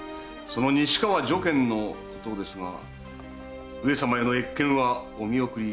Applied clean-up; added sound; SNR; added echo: none; none; none; none.